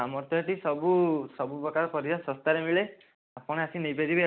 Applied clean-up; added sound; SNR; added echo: none; none; none; none.